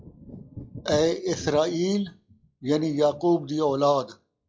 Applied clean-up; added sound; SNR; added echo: classical method log-MMSE.